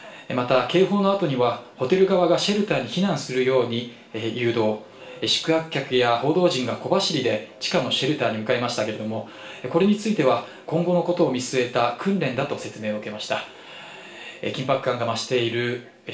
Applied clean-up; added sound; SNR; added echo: none; none; none; reverberation time 0.5 s.